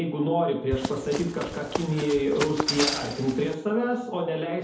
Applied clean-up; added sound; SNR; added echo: none; Run; 6 dB; reverberation time 2.1 s.